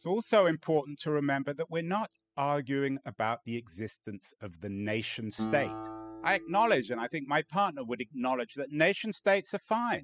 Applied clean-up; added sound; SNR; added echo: classical method spectral subtraction.